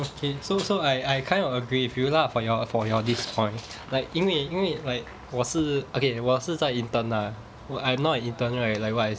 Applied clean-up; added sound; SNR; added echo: none; none; none; none.